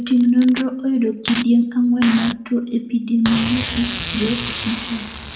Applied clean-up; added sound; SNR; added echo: none; Packing tape, duct tape; 10 dB; reverberation time 0.6 s.